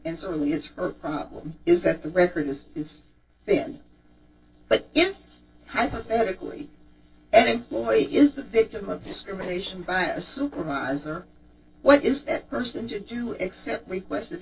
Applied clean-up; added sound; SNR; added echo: neural separator model SepFormer DNS4.